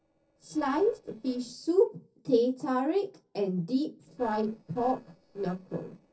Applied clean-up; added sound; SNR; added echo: neural separator model SepFormer DNS4.